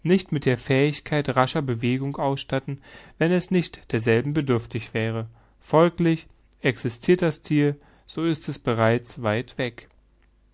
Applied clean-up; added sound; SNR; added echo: none; none; none; none.